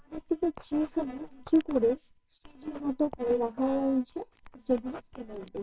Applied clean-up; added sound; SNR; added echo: neural separator model SepFormer WHAMR!.